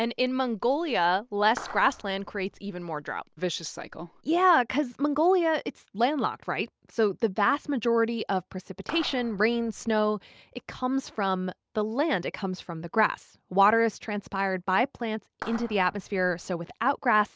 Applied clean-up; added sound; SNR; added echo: none; Clapping; 15 dB; none.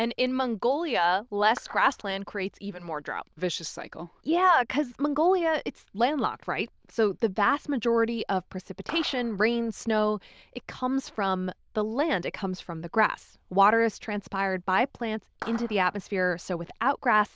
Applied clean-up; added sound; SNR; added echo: neural diffusion model UNIVERSE++.